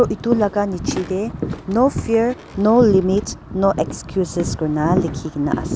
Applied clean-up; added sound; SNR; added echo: none; Walk, footsteps; 12 dB; none.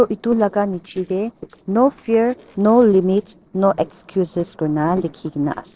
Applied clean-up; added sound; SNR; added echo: neural separator model SepFormer DNS4.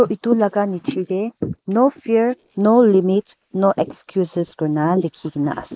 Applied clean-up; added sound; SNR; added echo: neural mask model Resemble Enhance denoiser.